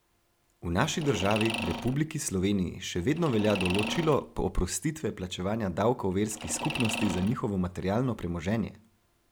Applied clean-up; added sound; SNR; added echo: none; Mechanisms; 8 dB; none.